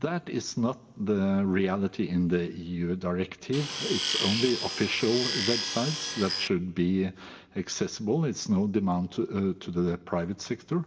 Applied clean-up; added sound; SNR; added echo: none; Tools; 3 dB; reverberation time 0.7 s.